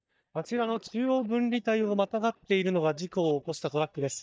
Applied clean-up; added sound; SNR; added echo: neural mask model DeepFilterNet 3.